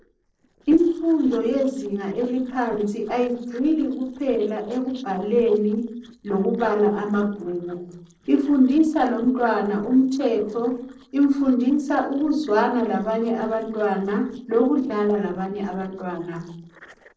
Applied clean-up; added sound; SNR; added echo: neural separator model SepFormer DNS4.